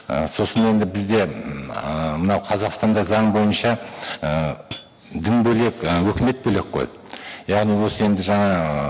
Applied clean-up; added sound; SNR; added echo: none; Hi-hat; 17 dB; none.